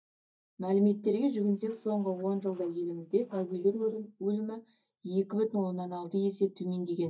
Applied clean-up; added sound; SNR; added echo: neural mask model DeepFilterNet 3.